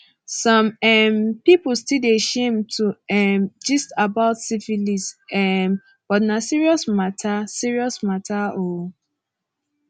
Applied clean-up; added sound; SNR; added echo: none; none; none; none.